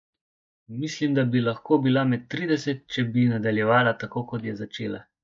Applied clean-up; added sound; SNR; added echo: neural mask model DeepFilterNet 3.